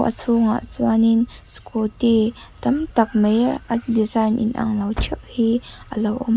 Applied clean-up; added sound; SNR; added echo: none; Engine starting; 18 dB; none.